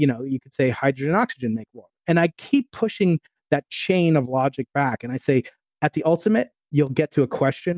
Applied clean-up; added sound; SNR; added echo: none; none; none; none.